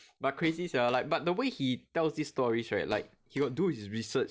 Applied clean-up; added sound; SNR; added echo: neural separator model SepFormer DNS4.